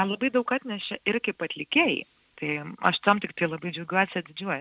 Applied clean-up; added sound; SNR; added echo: none; none; none; none.